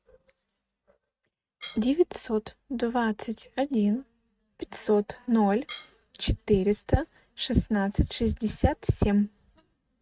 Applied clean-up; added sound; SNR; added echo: neural mask model RNNoise.